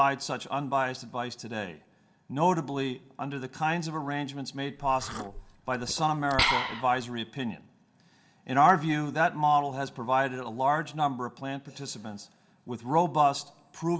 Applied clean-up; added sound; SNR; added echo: none; Liquid; 4 dB; reverberation time 0.3 s.